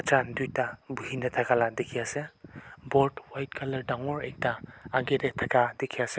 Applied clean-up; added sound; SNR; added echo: none; none; none; none.